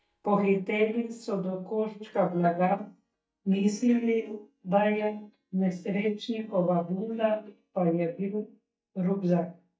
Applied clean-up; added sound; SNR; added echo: neural mask model DeepFilterNet 3.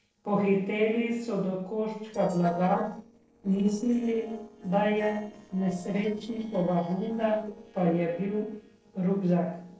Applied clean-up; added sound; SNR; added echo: neural separator model SepFormer DNS4.